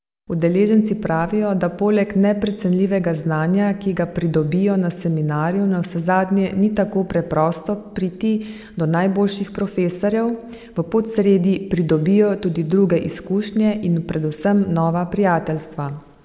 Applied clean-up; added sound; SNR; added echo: none; none; none; none.